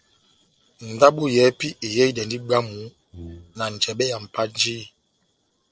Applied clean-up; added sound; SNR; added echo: neural separator model SepFormer DNS4.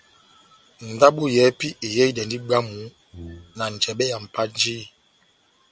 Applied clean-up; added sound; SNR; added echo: none; Brass instrument; 18 dB; none.